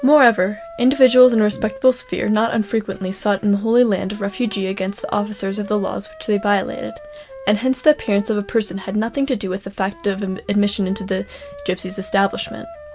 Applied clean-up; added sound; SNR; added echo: none; Wind instrument, woodwind instrument; 19 dB; none.